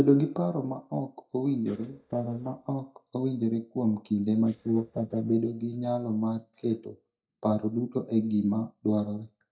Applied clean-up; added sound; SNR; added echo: neural mask model DeepFilterNet 3.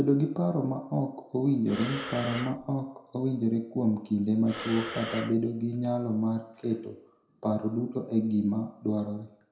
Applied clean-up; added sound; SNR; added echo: none; Breathing; 9 dB; reverberation time 0.6 s.